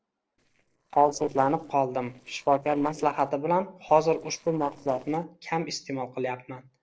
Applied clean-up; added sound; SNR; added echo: neural separator model SepFormer DNS4.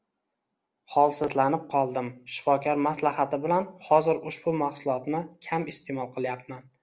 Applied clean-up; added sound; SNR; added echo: none; none; none; none.